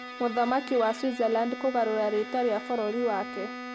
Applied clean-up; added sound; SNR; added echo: none; Bowed string instrument; 11 dB; none.